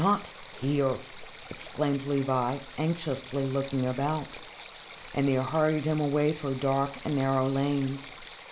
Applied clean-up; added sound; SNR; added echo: none; Stream; 12 dB; none.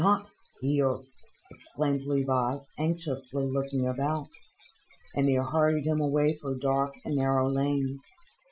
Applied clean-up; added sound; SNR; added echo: classical method Wiener filter.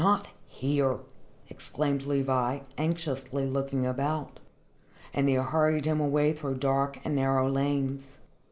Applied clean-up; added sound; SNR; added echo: none; none; none; none.